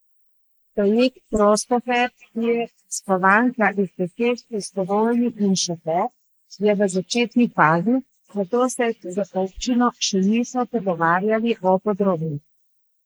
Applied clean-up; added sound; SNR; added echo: neural mask model Resemble Enhance denoiser.